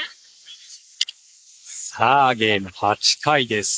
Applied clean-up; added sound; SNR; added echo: neural mask model Resemble Enhance denoiser.